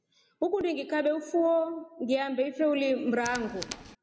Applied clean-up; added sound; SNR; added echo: none; Tools; 12 dB; none.